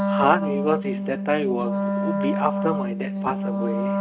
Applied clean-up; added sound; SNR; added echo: neural mask model RNNoise.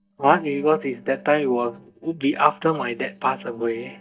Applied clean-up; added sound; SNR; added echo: neural mask model DeepFilterNet 3.